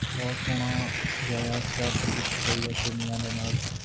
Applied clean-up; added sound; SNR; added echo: none; Tearing; 3 dB; none.